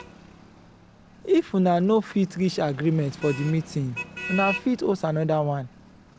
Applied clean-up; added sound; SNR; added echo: none; Motor vehicle (road); 14 dB; none.